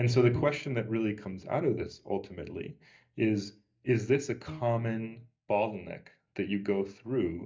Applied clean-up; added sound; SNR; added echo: neural mask model DeepFilterNet 3.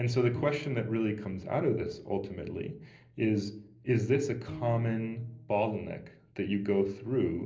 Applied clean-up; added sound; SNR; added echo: neural separator model SepFormer DNS4.